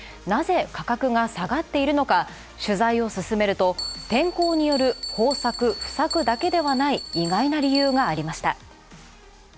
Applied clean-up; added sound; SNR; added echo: none; Bell; 14 dB; none.